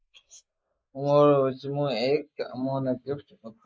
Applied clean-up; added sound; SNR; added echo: neural mask model Resemble Enhance denoiser.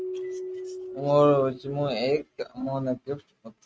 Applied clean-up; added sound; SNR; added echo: neural mask model RNNoise.